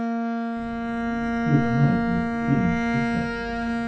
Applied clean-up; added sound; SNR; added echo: none; Bowed string instrument; -3 dB; reverberation time 0.2 s.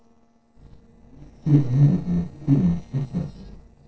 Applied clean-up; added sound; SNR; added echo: neural separator model SepFormer DNS4.